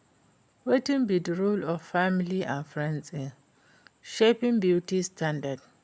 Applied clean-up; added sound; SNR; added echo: none; none; none; none.